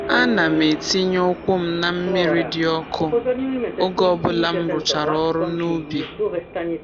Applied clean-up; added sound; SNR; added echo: none; Subway, metro, underground; 5 dB; none.